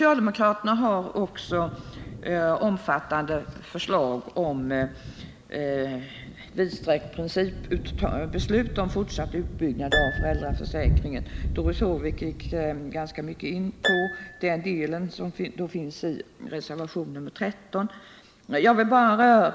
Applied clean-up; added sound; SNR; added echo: none; Harp + Thunder; 7 dB; none.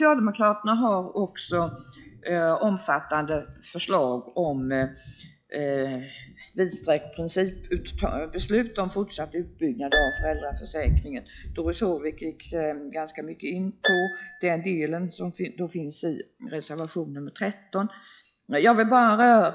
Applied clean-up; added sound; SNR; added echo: classical method log-MMSE.